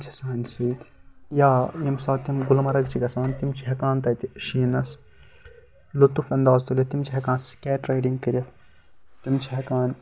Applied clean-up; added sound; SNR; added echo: none; none; none; none.